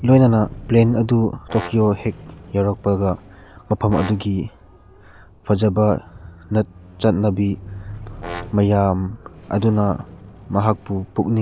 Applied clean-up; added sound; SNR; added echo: none; Brass instrument + Squeak; 17 dB; none.